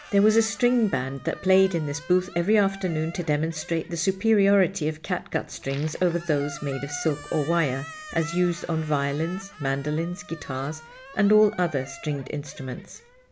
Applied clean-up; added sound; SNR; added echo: none; Squeak; 19 dB; none.